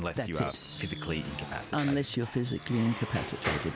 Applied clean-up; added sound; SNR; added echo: none; Squeak / Wood; 8 dB; none.